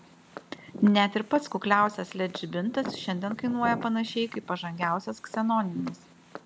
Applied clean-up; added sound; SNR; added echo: none; Walk, footsteps; 15 dB; none.